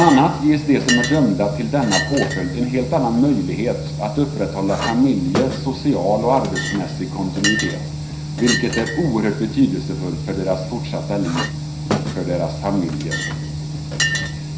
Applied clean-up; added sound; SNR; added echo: none; Chink, clink; 9 dB; reverberation time 0.5 s.